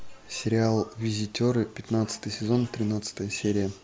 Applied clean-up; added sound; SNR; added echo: none; none; none; none.